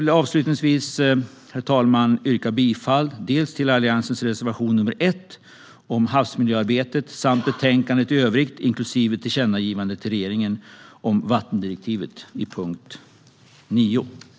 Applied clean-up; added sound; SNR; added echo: none; none; none; none.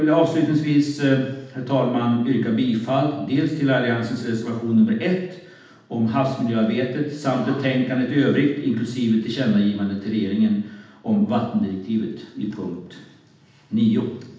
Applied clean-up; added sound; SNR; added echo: none; none; none; reverberation time 0.8 s.